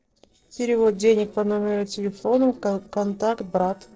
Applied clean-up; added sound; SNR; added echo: neural separator model SepFormer DNS4.